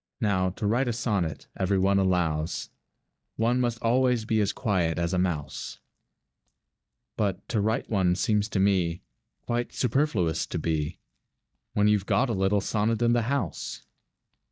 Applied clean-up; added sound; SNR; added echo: neural mask model DeepFilterNet 3.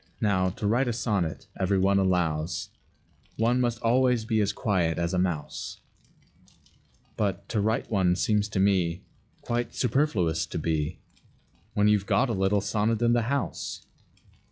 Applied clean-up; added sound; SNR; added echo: classical method log-MMSE.